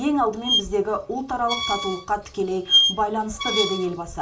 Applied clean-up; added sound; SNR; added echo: none; Squeak; 0 dB; reverberation time 0.2 s.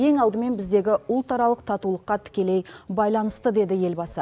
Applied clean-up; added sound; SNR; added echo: none; none; none; none.